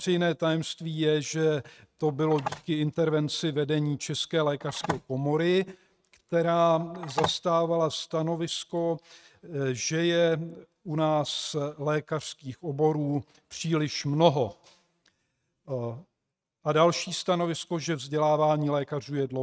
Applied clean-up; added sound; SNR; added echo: neural mask model RNNoise.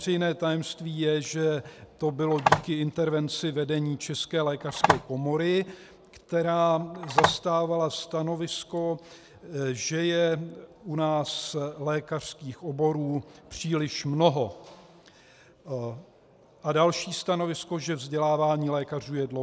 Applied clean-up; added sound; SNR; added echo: none; Telephone; 0 dB; none.